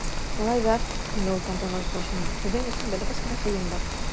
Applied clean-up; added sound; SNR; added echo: none; Rain; -2 dB; none.